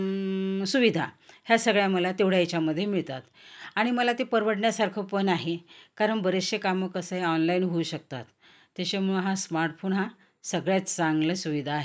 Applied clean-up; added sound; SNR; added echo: none; none; none; none.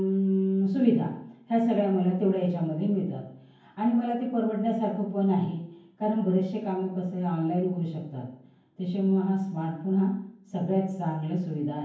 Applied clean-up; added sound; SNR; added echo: none; none; none; reverberation time 0.9 s.